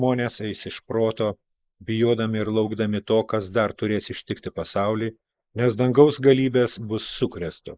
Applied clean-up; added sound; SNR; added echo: neural mask model Resemble Enhance denoiser.